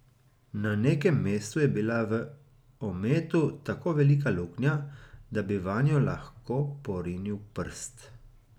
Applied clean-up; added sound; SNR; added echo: none; none; none; none.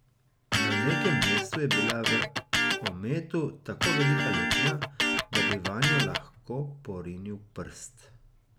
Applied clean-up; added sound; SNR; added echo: none; Electric guitar; -4 dB; none.